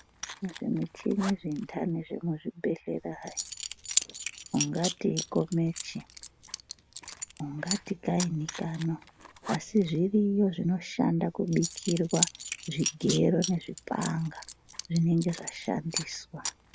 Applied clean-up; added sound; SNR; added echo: none; Coin (dropping) / Zipper (clothing); 8 dB; none.